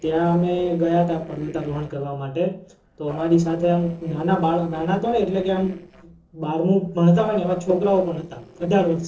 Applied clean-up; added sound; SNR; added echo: neural separator model SepFormer DNS4.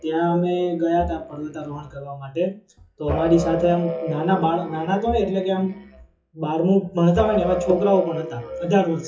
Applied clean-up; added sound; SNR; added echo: classical method WPE with log-MMSE.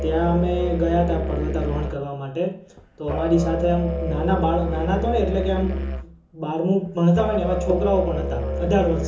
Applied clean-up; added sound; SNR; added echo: none; Musical instrument; 4 dB; reverberation time 0.8 s.